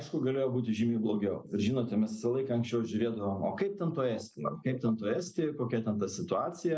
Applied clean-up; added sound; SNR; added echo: none; none; none; none.